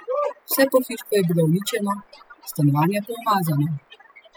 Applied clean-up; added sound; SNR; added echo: classical method spectral subtraction.